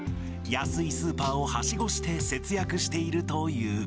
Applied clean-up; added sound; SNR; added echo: none; none; none; none.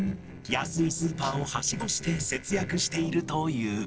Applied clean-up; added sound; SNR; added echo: neural separator model SepFormer DNS4.